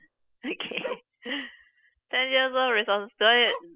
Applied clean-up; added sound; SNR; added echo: classical method spectral subtraction.